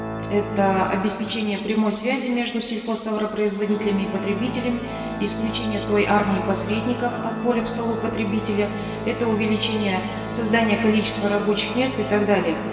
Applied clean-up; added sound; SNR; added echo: none; Organ; 8 dB; reverberation time 2.5 s.